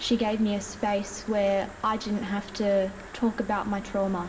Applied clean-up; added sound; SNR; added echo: none; Stream; 16 dB; reverberation time 2.4 s.